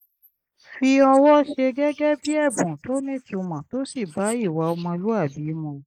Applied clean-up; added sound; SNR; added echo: neural mask model Resemble Enhance denoiser.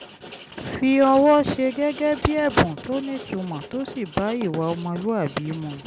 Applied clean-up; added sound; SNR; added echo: none; Writing; 10 dB; none.